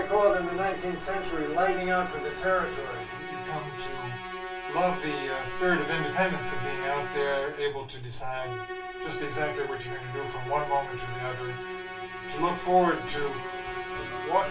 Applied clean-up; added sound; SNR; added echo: none; Musical instrument; 7 dB; reverberation time 0.2 s.